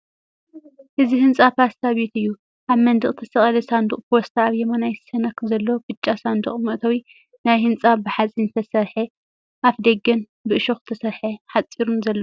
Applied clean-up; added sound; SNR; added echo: none; none; none; none.